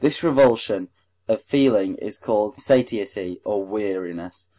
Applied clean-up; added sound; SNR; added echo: none; none; none; none.